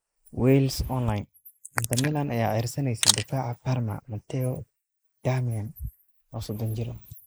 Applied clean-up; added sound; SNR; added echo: neural mask model Resemble Enhance denoiser.